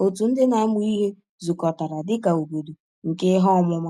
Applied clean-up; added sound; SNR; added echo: none; none; none; none.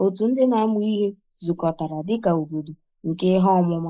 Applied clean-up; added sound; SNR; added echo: neural mask model Resemble Enhance denoiser.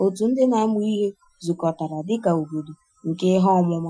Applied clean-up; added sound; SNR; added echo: classical method Wiener filter.